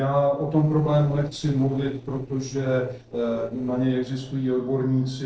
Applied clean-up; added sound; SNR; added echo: neural separator model SepFormer DNS4.